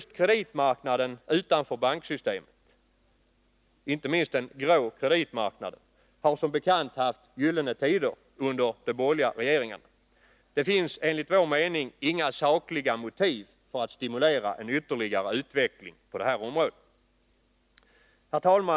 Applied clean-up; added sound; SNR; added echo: none; none; none; none.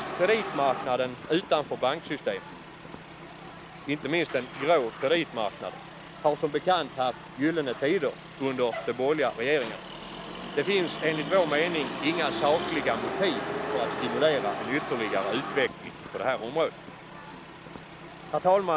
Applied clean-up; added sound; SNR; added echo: none; Motor vehicle (road); 9 dB; none.